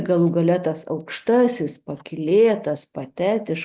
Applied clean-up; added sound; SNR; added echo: none; none; none; none.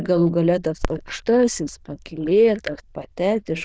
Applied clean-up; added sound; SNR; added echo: neural diffusion model UNIVERSE++.